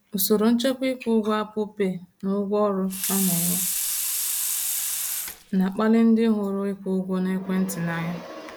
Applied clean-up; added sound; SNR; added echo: none; Sink (filling or washing) / Water tap, faucet; 3 dB; none.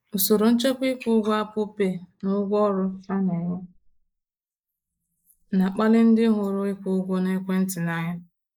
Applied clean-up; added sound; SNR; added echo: neural mask model Resemble Enhance denoiser.